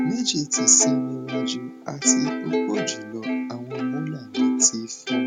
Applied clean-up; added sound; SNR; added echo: none; Plucked string instrument; 0 dB; none.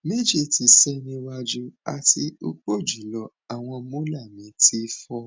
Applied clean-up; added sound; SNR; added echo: none; none; none; none.